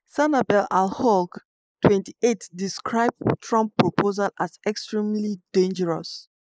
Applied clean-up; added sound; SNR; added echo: neural mask model Resemble Enhance denoiser.